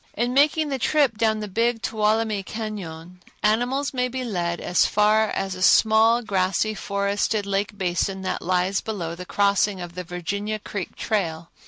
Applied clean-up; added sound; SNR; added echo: none; none; none; none.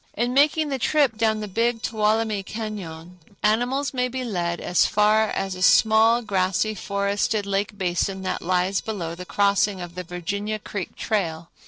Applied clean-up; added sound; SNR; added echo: neural separator model SepFormer DNS4.